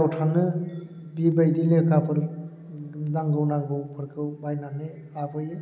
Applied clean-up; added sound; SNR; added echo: none; none; none; none.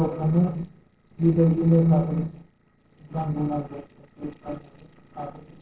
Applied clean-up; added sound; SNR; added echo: neural separator model SepFormer DNS4.